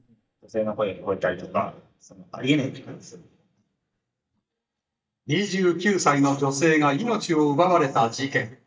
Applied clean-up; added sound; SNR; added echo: neural mask model DeepFilterNet 3.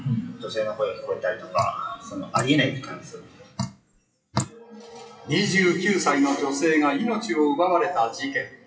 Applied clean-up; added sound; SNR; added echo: classical method WPE with log-MMSE.